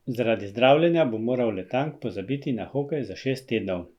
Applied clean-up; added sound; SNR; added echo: none; none; none; none.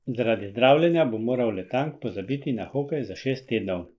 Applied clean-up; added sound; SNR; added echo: neural mask model Resemble Enhance denoiser.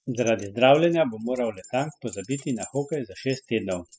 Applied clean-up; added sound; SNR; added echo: classical method spectral subtraction.